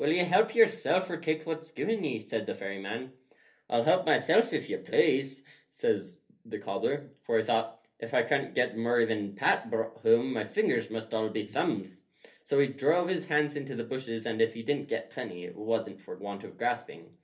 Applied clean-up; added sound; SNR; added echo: none; none; none; reverberation time 0.3 s.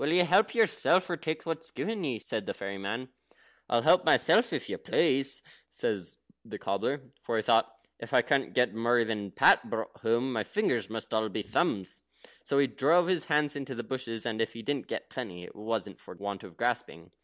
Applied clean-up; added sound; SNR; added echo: none; none; none; none.